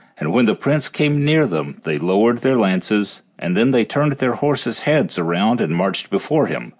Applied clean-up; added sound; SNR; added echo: none; none; none; none.